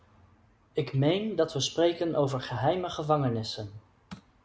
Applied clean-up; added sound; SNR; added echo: none; none; none; none.